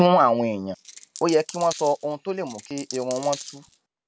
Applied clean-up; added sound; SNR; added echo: none; Coin (dropping); 16 dB; none.